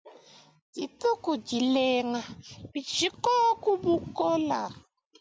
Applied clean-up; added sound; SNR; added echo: none; none; none; none.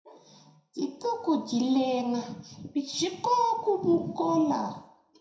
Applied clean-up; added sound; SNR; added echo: none; none; none; reverberation time 0.6 s.